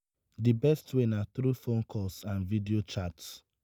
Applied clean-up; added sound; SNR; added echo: none; none; none; none.